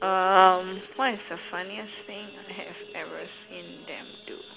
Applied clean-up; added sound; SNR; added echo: none; Idling / Sawing / Accelerating, revving, vroom; 18 dB; none.